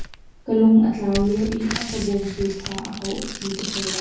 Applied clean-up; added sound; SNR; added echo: none; Tearing; 10 dB; reverberation time 0.6 s.